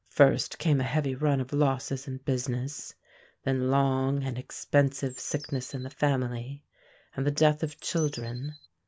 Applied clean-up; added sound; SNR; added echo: none; Bird; 17 dB; none.